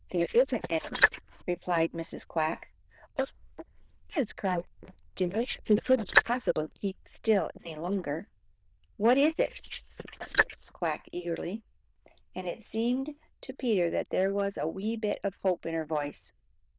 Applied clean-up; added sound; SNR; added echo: neural diffusion model UNIVERSE++.